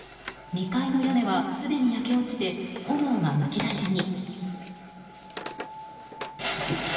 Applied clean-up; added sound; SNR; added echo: none; Wood; 15 dB; reverberation time 2.5 s.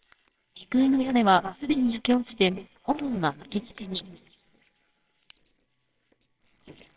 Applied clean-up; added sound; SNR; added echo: neural separator model SepFormer WHAMR!.